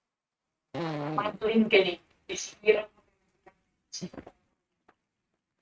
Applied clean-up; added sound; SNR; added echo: neural mask model RNNoise.